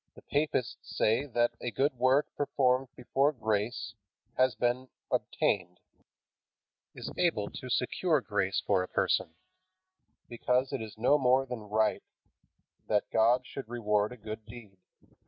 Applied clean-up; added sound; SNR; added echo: none; Wind; 15 dB; none.